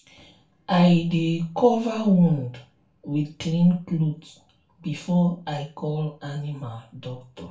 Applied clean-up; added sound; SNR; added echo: none; none; none; reverberation time 0.3 s.